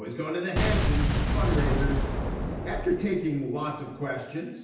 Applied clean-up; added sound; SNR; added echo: none; Boom; -4 dB; reverberation time 0.9 s.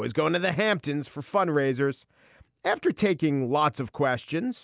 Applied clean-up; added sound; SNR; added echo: none; none; none; none.